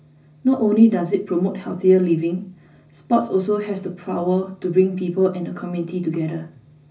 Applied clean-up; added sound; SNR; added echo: none; none; none; reverberation time 0.4 s.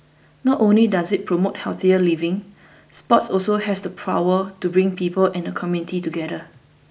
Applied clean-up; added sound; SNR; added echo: none; none; none; none.